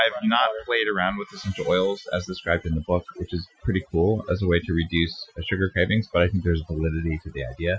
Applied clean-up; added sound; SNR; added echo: classical method Wiener filter.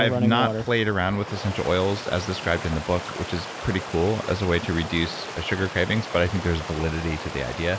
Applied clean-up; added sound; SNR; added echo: none; Stream; 7 dB; none.